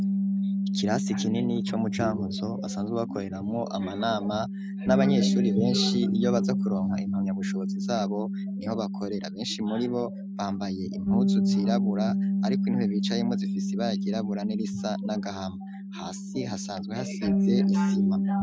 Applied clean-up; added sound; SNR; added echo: none; Bass guitar; -4 dB; none.